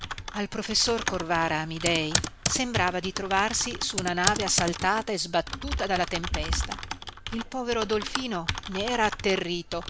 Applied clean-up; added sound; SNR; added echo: none; Typing + Computer keyboard; 5 dB; none.